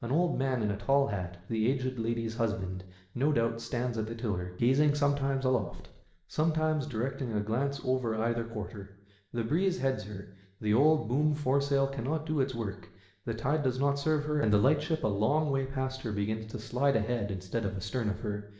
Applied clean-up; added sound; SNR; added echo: none; none; none; reverberation time 0.7 s.